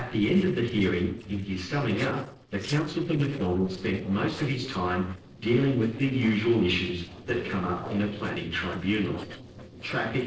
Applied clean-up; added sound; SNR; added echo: neural separator model SepFormer DNS4.